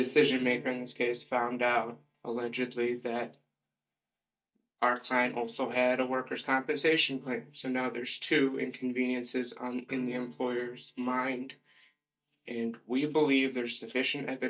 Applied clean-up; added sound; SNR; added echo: neural mask model DeepFilterNet 3.